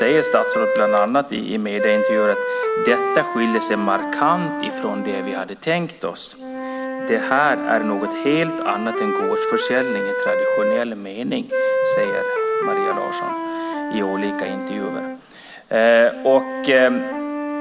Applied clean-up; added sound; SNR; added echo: none; Wind instrument, woodwind instrument; 2 dB; none.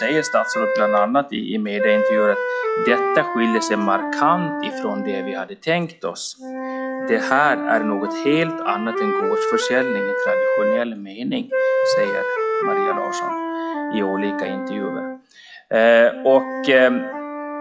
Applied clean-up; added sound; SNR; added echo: classical method log-MMSE.